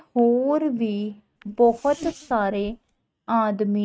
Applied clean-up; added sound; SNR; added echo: neural mask model RNNoise.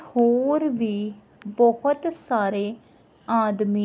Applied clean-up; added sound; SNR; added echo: none; none; none; none.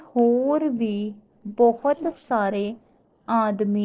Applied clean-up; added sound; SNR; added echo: neural separator model SepFormer DNS4.